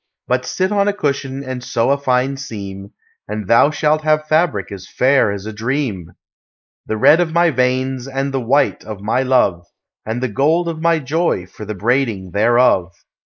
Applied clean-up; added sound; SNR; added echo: neural mask model Resemble Enhance denoiser.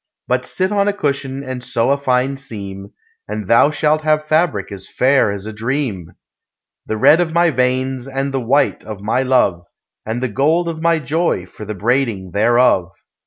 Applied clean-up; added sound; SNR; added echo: none; none; none; none.